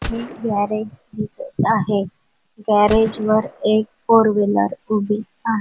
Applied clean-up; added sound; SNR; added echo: none; Gunshot, gunfire; 16 dB; none.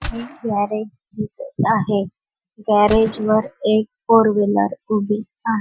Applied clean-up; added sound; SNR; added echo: classical method Wiener filter.